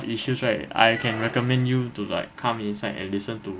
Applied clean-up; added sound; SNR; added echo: none; Squeak; 15 dB; none.